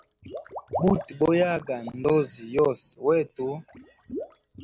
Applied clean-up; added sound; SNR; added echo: none; Water / Liquid; 13 dB; none.